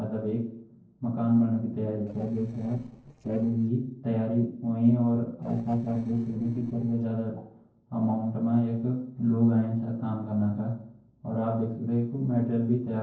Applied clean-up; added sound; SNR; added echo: neural separator model SepFormer DNS4.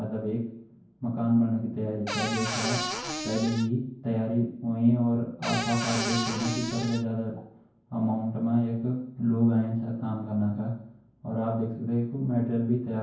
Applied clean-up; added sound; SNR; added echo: none; Cupboard open or close / Door; 4 dB; reverberation time 0.9 s.